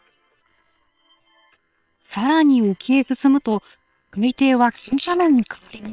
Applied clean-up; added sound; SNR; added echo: neural separator model SepFormer WHAM!.